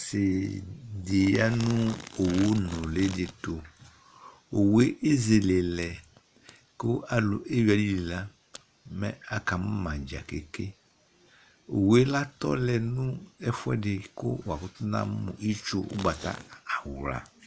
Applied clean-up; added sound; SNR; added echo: none; none; none; none.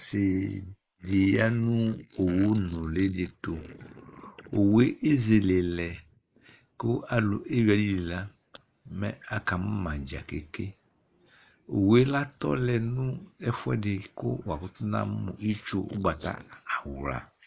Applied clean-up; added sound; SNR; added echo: neural mask model Resemble Enhance denoiser.